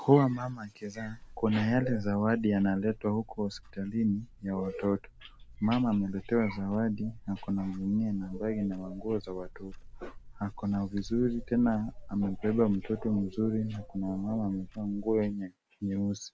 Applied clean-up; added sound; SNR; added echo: none; Clock; 15 dB; none.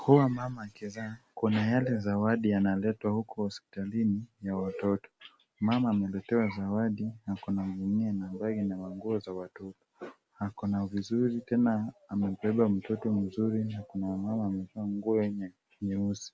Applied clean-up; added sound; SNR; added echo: none; none; none; none.